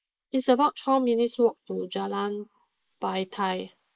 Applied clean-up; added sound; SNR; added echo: neural mask model Resemble Enhance denoiser.